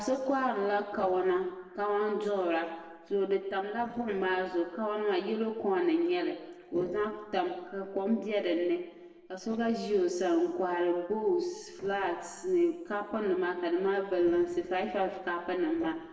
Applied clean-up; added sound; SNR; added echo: neural separator model SepFormer DNS4.